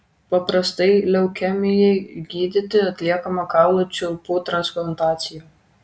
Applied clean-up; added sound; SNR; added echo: none; none; none; none.